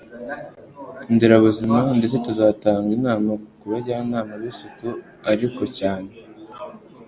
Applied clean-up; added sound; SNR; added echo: none; none; none; none.